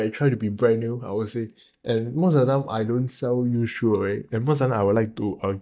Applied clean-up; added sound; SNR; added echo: neural mask model DeepFilterNet 3.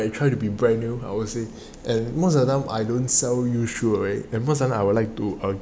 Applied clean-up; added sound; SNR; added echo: none; none; none; none.